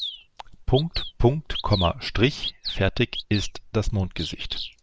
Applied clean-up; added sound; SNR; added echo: none; Bird vocalization, bird call, bird song; 11 dB; none.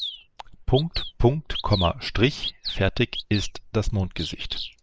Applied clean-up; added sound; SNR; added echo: neural mask model Resemble Enhance denoiser.